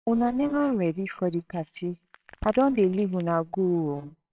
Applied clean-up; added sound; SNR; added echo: neural separator model SepFormer WHAMR!.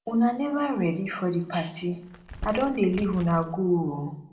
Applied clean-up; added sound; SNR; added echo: none; Crumpling, crinkling; 14 dB; reverberation time 0.5 s.